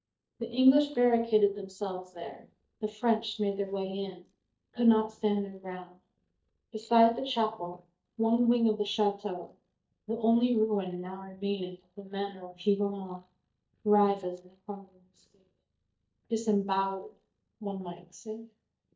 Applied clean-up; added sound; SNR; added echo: neural mask model DeepFilterNet 3.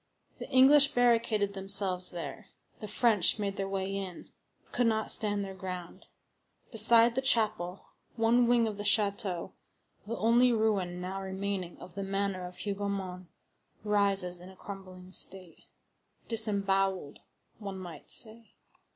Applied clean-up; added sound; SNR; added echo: none; none; none; none.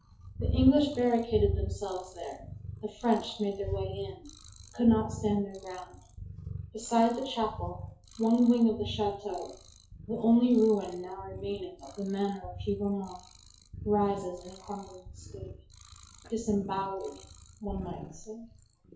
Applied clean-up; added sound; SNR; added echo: classical method WPE with log-MMSE.